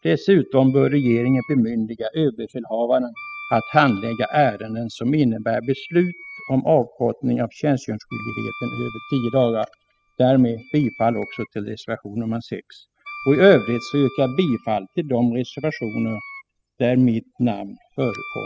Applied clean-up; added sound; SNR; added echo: classical method spectral subtraction.